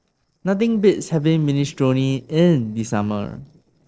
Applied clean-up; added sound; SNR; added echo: neural separator model SepFormer DNS4.